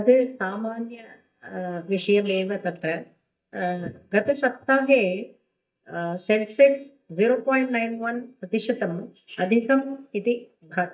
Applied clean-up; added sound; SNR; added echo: neural mask model DeepFilterNet 3.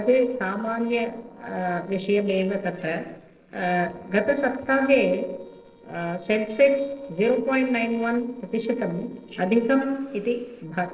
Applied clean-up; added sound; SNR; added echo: neural separator model SepFormer DNS4.